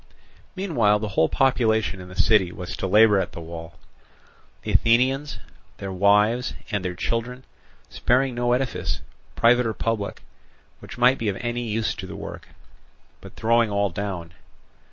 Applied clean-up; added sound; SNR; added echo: none; none; none; none.